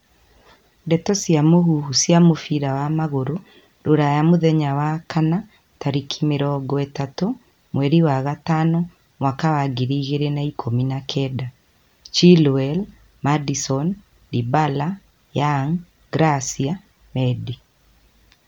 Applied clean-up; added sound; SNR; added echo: none; none; none; none.